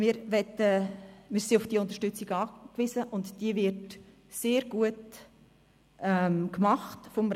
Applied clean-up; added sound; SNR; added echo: none; none; none; none.